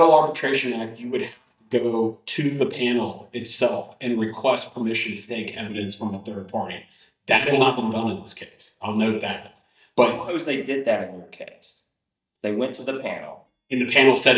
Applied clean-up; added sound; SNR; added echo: neural mask model DeepFilterNet 3.